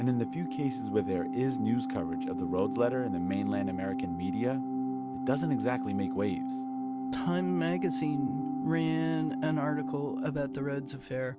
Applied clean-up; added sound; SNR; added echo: none; Organ; 2 dB; none.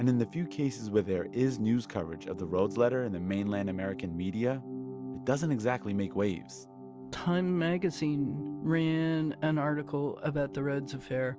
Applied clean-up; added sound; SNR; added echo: none; none; none; none.